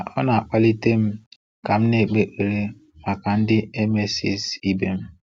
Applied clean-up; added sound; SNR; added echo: none; none; none; none.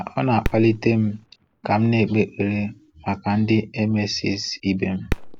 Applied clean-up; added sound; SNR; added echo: none; Fireworks; 12 dB; none.